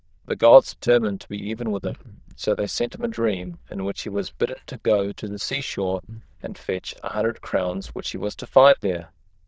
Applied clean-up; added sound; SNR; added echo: neural diffusion model UNIVERSE++.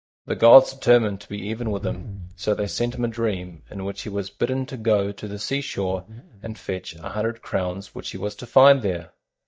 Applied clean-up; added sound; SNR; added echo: neural mask model DeepFilterNet 3.